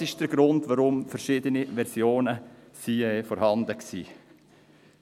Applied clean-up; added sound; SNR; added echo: none; none; none; none.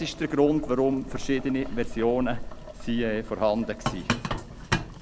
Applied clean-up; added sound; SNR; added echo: none; Boiling; 6 dB; none.